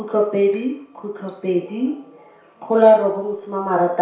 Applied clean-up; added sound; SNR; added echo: none; none; none; reverberation time 0.6 s.